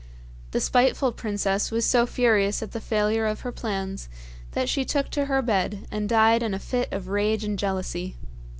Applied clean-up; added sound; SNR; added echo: none; none; none; none.